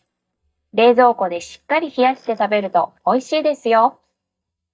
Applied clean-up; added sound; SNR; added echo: neural mask model DeepFilterNet 3.